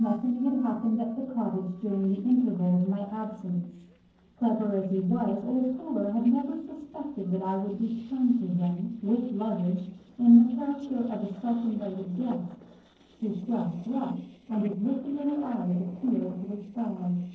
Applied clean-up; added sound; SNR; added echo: neural separator model SepFormer DNS4.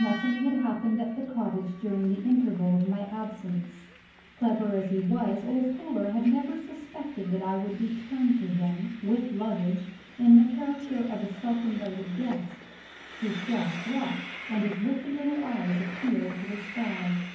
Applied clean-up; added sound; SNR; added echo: none; Train; 17 dB; reverberation time 0.9 s.